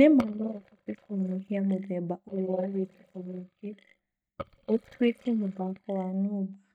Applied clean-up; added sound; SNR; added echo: neural mask model DeepFilterNet 3.